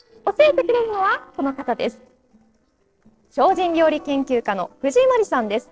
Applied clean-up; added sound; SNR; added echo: neural separator model SepFormer DNS4.